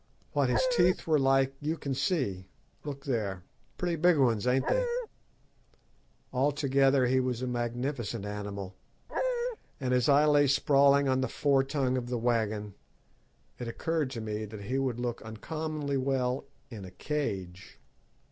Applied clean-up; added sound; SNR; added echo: none; Dog; 0 dB; none.